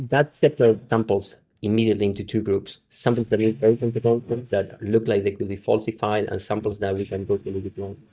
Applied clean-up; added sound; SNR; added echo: neural mask model DeepFilterNet 3.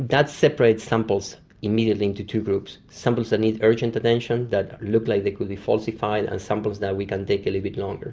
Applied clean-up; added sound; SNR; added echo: none; none; none; none.